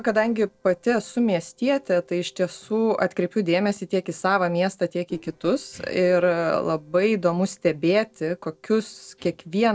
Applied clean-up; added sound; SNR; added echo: neural separator model SepFormer DNS4.